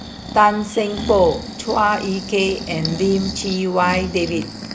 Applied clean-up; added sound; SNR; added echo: none; Breathing; 10 dB; none.